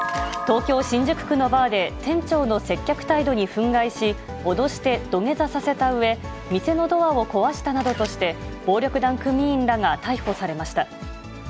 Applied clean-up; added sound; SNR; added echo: none; Camera; 14 dB; none.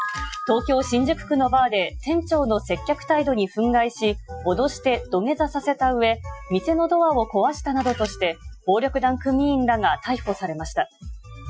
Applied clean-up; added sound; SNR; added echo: classical method Wiener filter.